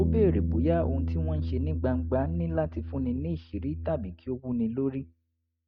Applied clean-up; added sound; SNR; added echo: neural mask model RNNoise.